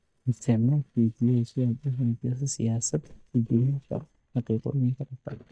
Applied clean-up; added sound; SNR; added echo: neural mask model DeepFilterNet 3.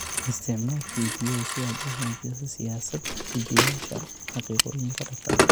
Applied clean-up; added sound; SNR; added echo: none; Telephone + Bicycle; -2 dB; none.